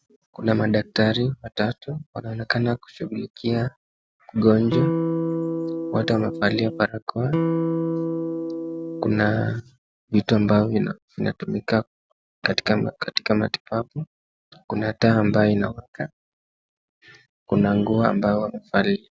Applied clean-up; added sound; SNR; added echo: none; Electric guitar; 2 dB; none.